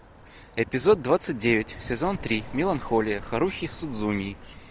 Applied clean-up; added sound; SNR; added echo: none; Car passing by; 16 dB; none.